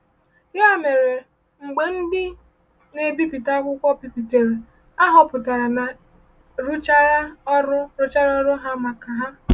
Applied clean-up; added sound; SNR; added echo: none; none; none; none.